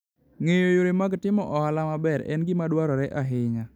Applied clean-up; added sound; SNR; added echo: none; none; none; none.